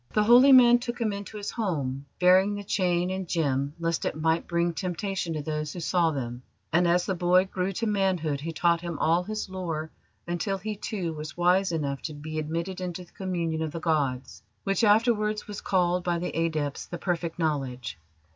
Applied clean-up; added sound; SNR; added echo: none; none; none; none.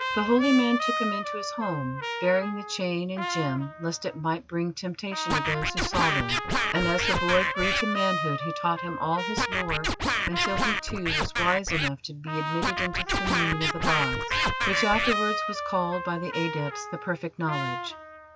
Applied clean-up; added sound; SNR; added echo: none; Scratching (performance technique) + Trumpet; 0 dB; none.